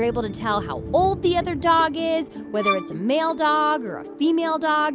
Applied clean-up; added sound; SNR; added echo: none; Bowed string instrument; 5 dB; none.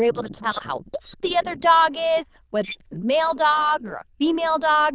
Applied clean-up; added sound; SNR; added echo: neural diffusion model UNIVERSE++.